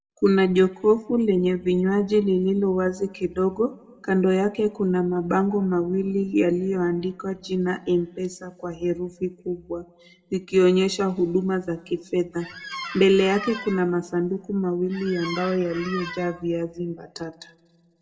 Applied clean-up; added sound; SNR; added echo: none; Squeak; 13 dB; reverberation time 0.9 s.